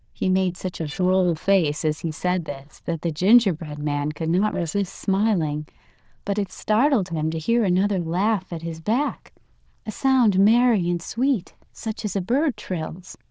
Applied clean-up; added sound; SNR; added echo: neural diffusion model UNIVERSE++.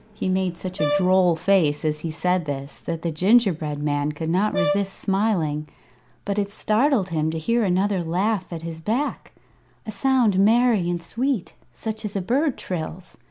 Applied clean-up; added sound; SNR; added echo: none; Brass instrument; 7 dB; none.